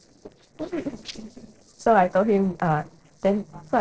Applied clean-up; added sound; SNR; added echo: neural separator model SepFormer DNS4.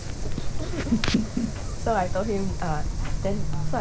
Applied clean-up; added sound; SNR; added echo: none; Wind; -1 dB; none.